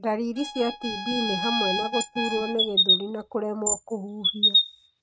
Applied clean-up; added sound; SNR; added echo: neural mask model RNNoise.